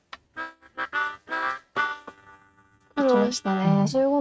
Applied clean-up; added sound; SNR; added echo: neural mask model RNNoise.